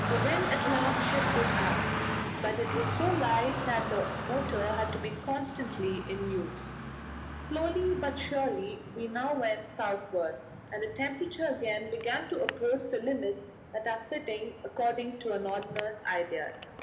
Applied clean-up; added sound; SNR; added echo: none; Traffic noise, roadway noise; 3 dB; reverberation time 1.1 s.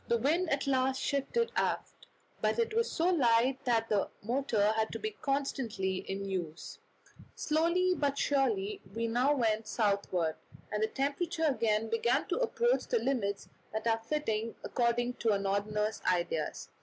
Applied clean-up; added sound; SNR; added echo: none; none; none; none.